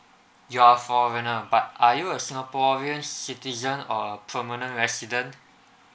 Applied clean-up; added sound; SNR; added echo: none; none; none; none.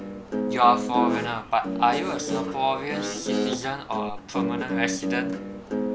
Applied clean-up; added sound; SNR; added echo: none; Guitar; 1 dB; none.